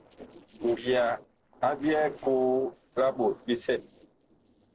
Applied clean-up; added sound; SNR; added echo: neural separator model SepFormer DNS4.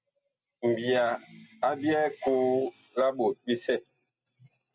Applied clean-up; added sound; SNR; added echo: none; none; none; none.